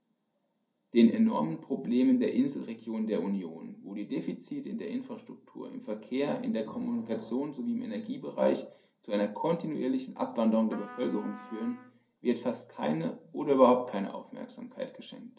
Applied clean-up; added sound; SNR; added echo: none; Trumpet; 19 dB; reverberation time 0.3 s.